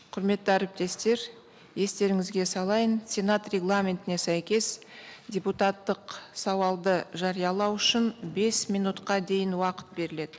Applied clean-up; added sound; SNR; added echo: none; none; none; none.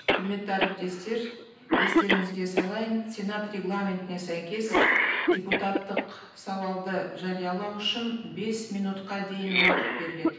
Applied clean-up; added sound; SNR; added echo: none; Cough; -2 dB; reverberation time 0.9 s.